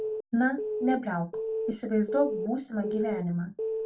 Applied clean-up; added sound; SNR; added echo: none; Alarm / Keyboard (musical); 4 dB; reverberation time 0.2 s.